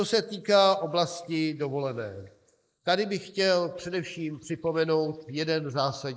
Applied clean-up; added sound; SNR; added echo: neural mask model Resemble Enhance denoiser.